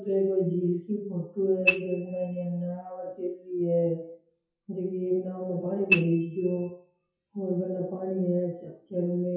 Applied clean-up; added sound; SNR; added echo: classical method WPE with log-MMSE.